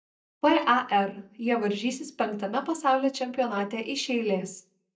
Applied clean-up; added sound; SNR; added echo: neural mask model DeepFilterNet 3.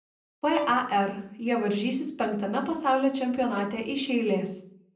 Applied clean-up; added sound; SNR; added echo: none; Brass instrument; 12 dB; reverberation time 0.6 s.